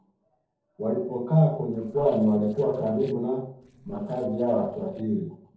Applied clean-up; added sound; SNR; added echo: neural separator model SepFormer DNS4.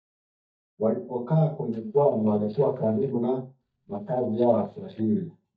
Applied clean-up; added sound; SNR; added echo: neural mask model DeepFilterNet 3.